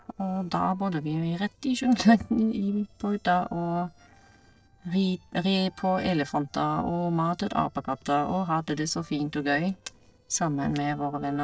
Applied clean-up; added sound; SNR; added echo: neural separator model SepFormer DNS4.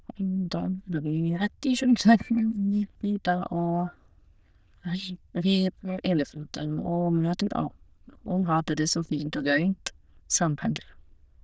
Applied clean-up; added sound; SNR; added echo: neural diffusion model UNIVERSE++.